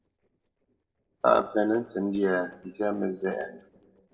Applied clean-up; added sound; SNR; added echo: neural separator model SepFormer DNS4.